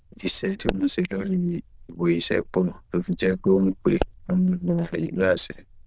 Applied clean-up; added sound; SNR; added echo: neural diffusion model UNIVERSE++.